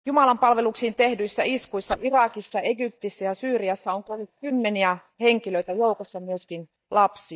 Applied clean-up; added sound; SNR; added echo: neural mask model DeepFilterNet 3.